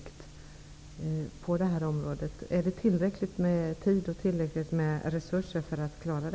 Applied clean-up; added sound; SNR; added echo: none; none; none; none.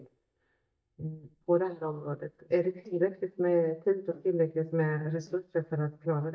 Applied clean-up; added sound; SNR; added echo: neural mask model DeepFilterNet 3.